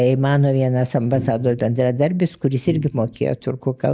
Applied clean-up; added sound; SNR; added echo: neural mask model DeepFilterNet 3.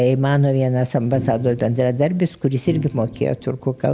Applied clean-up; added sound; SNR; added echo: none; Organ; 14 dB; none.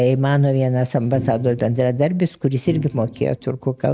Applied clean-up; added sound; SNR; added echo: neural mask model RNNoise.